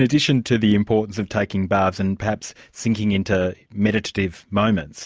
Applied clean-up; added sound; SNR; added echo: none; none; none; none.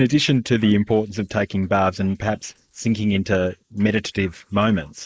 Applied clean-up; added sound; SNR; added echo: neural mask model Resemble Enhance denoiser.